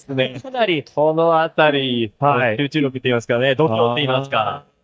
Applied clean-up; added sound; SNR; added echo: neural mask model DeepFilterNet 3.